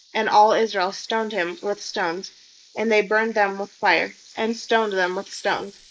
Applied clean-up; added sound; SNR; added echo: neural mask model Resemble Enhance denoiser.